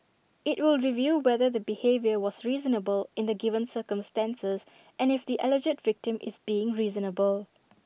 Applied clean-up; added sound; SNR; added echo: none; none; none; none.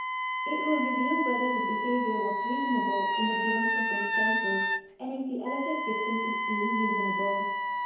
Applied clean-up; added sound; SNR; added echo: none; Wind instrument, woodwind instrument; -3 dB; reverberation time 1.0 s.